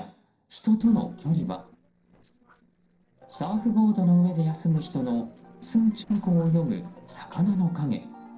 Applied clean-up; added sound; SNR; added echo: neural separator model SepFormer DNS4.